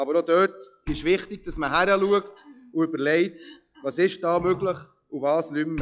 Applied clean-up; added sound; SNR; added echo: classical method log-MMSE.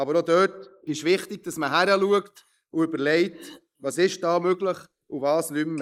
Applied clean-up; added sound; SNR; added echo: neural mask model Resemble Enhance denoiser.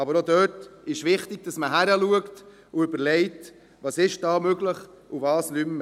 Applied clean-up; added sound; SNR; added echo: none; none; none; none.